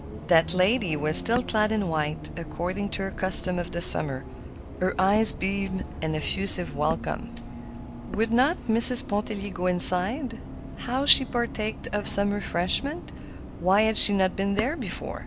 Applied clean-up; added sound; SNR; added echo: none; Bus; 13 dB; none.